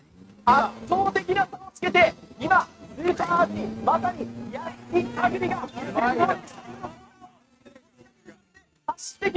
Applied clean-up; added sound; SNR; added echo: neural mask model RNNoise.